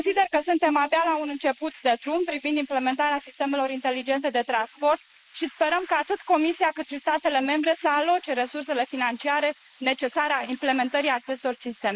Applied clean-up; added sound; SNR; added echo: neural mask model Resemble Enhance denoiser.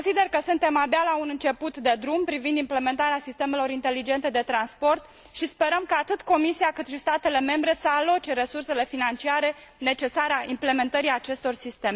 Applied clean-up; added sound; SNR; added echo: none; none; none; none.